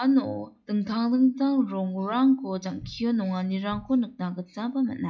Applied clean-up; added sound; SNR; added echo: classical method log-MMSE.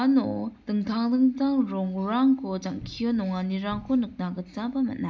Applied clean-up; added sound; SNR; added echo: none; Cupboard open or close; 20 dB; none.